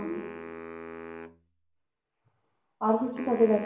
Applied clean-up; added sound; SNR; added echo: none; Wind instrument, woodwind instrument; 13 dB; reverberation time 0.9 s.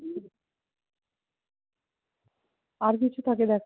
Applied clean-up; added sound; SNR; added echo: none; none; none; none.